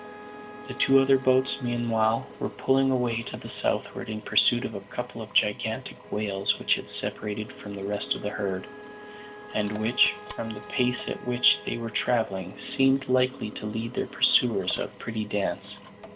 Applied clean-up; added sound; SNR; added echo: none; Wind instrument, woodwind instrument + Drill; 16 dB; none.